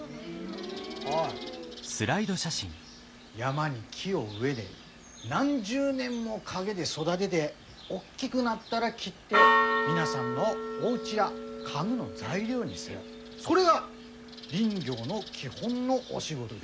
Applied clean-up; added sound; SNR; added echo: none; Church bell; 3 dB; none.